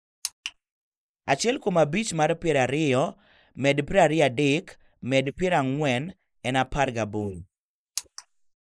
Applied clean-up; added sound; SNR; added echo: neural mask model Resemble Enhance denoiser.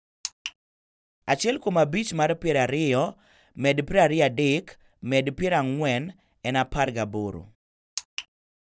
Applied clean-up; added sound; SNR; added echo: none; none; none; none.